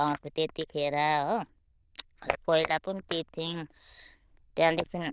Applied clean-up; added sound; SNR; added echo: neural diffusion model UNIVERSE++.